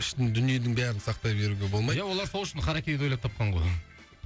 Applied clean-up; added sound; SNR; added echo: none; none; none; none.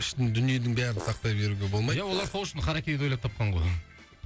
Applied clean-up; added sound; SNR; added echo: none; Fart; 13 dB; none.